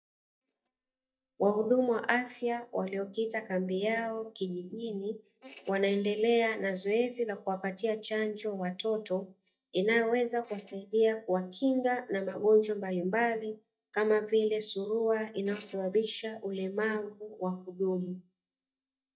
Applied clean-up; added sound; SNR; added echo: neural mask model DeepFilterNet 3.